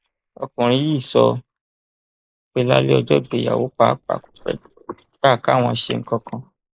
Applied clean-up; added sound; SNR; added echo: neural mask model Resemble Enhance denoiser.